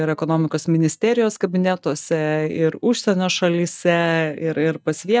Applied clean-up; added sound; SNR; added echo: neural mask model DeepFilterNet 3.